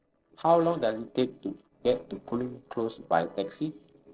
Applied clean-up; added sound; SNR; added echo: neural separator model SepFormer DNS4.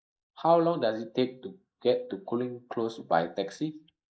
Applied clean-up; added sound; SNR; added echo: neural mask model Resemble Enhance denoiser.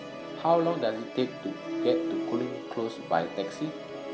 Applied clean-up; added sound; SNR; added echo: none; Musical instrument; 5 dB; none.